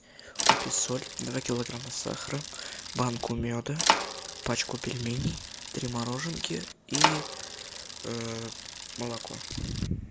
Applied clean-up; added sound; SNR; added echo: none; Bicycle; -1 dB; none.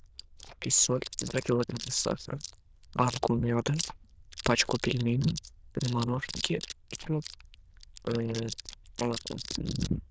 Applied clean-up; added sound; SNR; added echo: neural diffusion model UNIVERSE++.